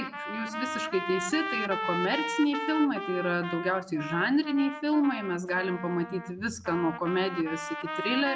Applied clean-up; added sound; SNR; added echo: none; Trumpet; 7 dB; none.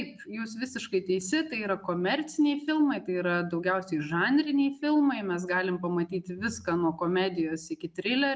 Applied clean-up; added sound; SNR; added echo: none; none; none; none.